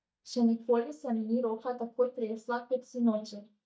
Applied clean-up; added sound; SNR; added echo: neural mask model DeepFilterNet 3.